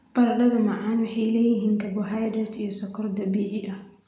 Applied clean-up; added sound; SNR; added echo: none; none; none; none.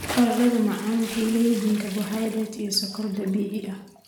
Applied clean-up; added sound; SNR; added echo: none; Bathtub (filling or washing) / Splash, splatter; 14 dB; none.